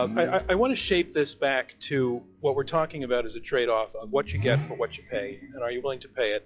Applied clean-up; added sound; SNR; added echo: classical method log-MMSE.